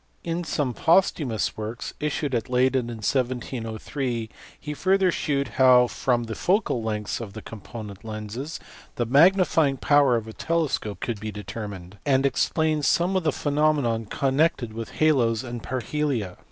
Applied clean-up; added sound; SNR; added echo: none; none; none; none.